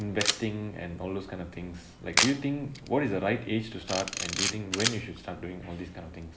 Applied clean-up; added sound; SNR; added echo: none; Camera; 2 dB; none.